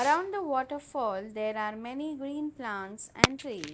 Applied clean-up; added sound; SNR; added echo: none; Fireworks; 3 dB; none.